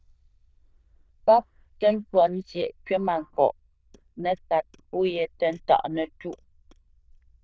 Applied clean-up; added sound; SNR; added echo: neural diffusion model UNIVERSE++.